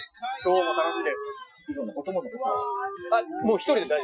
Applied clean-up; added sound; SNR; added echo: classical method Wiener filter.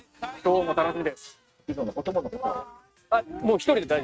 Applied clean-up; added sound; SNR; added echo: neural mask model RNNoise.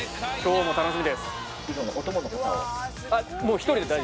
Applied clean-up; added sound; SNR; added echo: none; none; none; none.